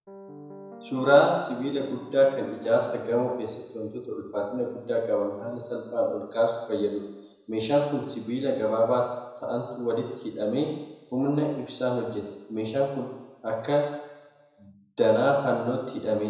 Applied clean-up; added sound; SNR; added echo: none; Piano; 16 dB; reverberation time 1.0 s.